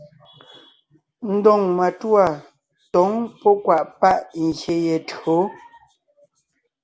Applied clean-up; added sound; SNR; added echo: none; none; none; none.